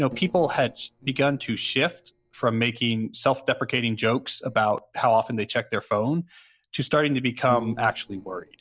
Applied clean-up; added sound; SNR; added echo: neural separator model SepFormer DNS4.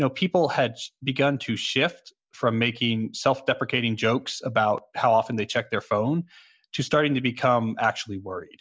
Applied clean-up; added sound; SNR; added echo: none; none; none; none.